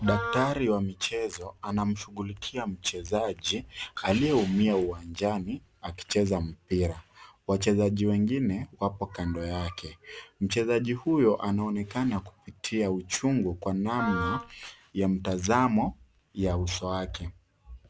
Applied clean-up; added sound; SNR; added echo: none; Wind instrument, woodwind instrument; 6 dB; none.